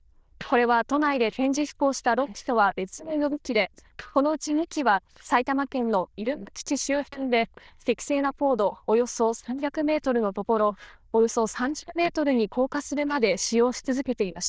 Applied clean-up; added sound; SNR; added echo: neural diffusion model UNIVERSE++.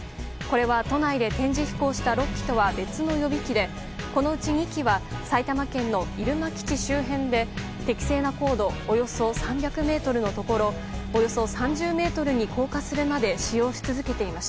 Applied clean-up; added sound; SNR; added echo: none; Bowed string instrument; 15 dB; none.